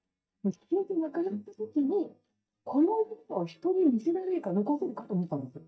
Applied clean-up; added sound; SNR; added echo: neural mask model DeepFilterNet 3.